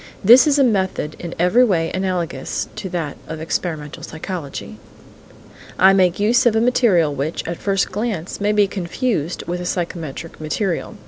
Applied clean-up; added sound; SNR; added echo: none; none; none; none.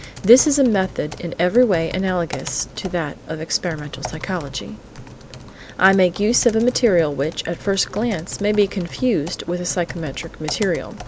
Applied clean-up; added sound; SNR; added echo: none; Typing; 17 dB; none.